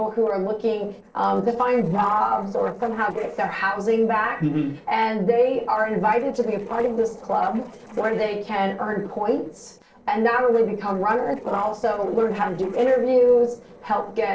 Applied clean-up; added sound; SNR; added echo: neural separator model SepFormer DNS4.